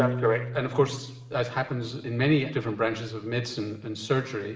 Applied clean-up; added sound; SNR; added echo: none; Piano; 10 dB; reverberation time 1.1 s.